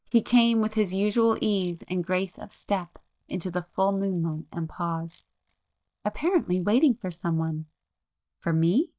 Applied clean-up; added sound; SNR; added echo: neural mask model DeepFilterNet 3.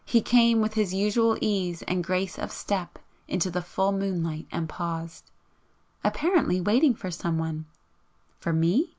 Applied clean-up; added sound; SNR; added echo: none; none; none; none.